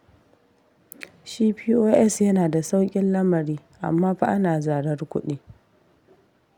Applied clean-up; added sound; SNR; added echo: none; none; none; none.